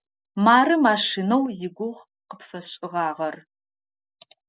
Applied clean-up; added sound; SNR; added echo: none; none; none; none.